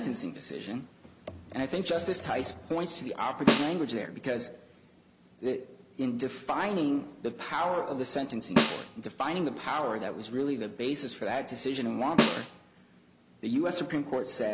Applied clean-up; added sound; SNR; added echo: none; Snare drum; -1 dB; none.